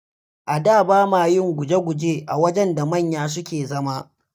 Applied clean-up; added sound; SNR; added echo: neural mask model DeepFilterNet 3.